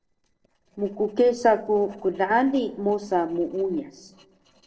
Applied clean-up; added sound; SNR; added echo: neural separator model SepFormer DNS4.